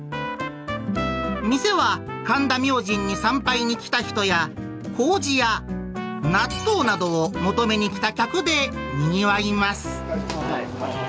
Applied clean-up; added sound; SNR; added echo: none; Shatter; 15 dB; none.